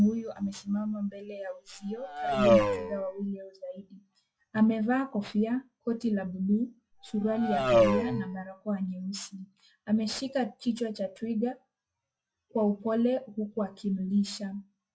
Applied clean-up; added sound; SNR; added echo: classical method log-MMSE.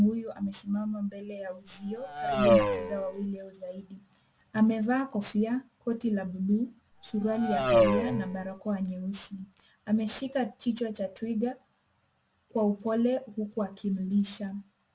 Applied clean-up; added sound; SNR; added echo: none; Race car, auto racing; -3 dB; none.